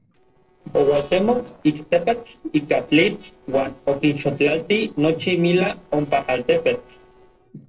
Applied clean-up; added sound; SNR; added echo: neural separator model SepFormer DNS4.